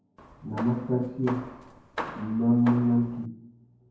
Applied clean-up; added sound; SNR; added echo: none; Hammer; 12 dB; reverberation time 0.9 s.